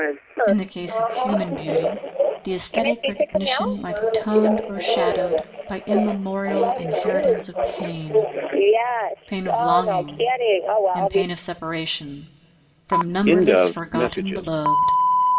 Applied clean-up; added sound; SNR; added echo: none; Telephone; -5 dB; reverberation time 1.1 s.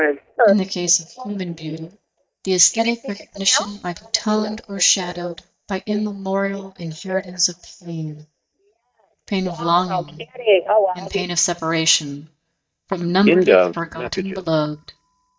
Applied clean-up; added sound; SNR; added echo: neural mask model DeepFilterNet 3.